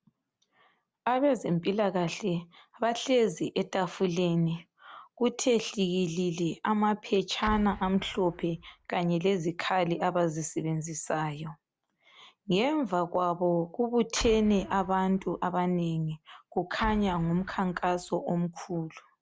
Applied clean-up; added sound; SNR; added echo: none; Explosion; 13 dB; none.